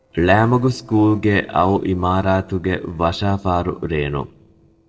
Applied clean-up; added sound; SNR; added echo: neural separator model SepFormer DNS4.